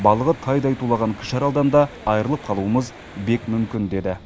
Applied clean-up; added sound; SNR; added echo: none; none; none; none.